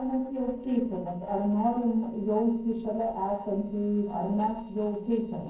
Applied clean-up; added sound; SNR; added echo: neural separator model SepFormer DNS4.